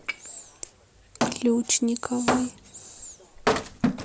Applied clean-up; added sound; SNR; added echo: none; Wood; 1 dB; none.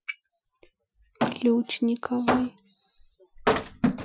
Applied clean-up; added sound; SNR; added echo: classical method Wiener filter.